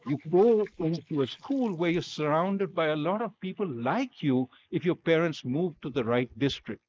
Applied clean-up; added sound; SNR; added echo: neural mask model Resemble Enhance denoiser.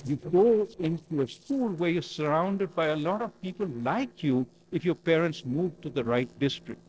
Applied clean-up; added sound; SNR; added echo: neural separator model SepFormer DNS4.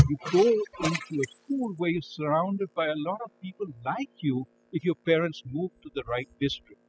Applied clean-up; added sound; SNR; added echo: classical method spectral subtraction.